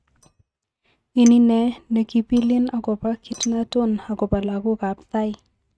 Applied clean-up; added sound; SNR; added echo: neural mask model RNNoise.